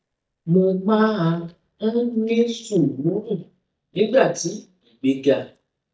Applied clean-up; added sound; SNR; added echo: neural mask model DeepFilterNet 3.